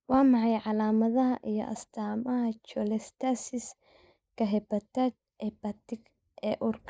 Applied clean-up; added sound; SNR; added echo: neural mask model Resemble Enhance denoiser.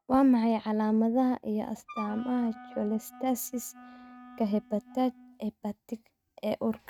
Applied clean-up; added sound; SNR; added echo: neural mask model RNNoise.